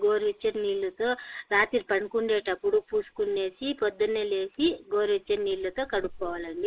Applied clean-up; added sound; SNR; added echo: neural mask model Resemble Enhance denoiser.